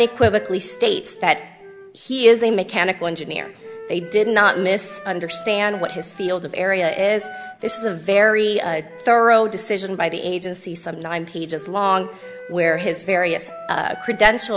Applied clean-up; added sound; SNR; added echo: none; Wind instrument, woodwind instrument; 18 dB; none.